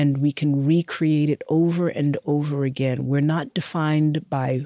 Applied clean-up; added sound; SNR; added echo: none; none; none; none.